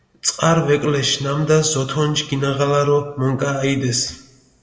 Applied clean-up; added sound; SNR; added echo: none; none; none; reverberation time 0.3 s.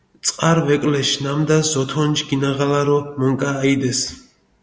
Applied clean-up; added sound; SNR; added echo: none; none; none; none.